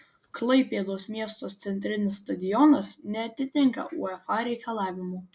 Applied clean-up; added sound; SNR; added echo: none; none; none; none.